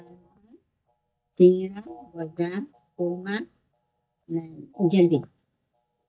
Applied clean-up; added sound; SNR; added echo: neural mask model DeepFilterNet 3.